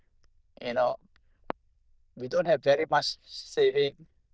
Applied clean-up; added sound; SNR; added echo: neural diffusion model UNIVERSE++.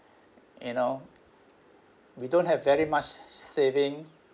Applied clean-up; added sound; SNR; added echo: none; none; none; none.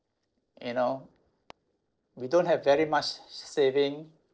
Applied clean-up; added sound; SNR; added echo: neural separator model SepFormer DNS4.